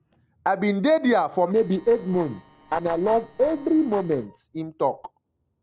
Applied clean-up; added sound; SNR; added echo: neural separator model SepFormer DNS4.